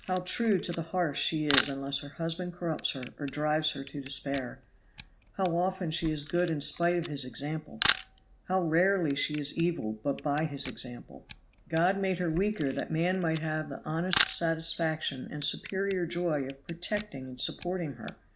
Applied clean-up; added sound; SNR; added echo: none; Camera; 10 dB; none.